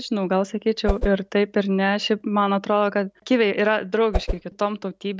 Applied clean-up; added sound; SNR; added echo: none; Whoosh, swoosh, swish; 3 dB; none.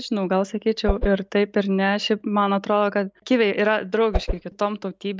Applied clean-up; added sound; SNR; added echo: neural mask model Resemble Enhance denoiser.